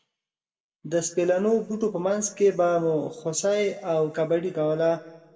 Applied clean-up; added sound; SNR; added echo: none; none; none; reverberation time 1.3 s.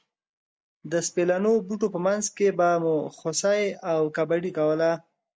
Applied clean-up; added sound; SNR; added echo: none; none; none; none.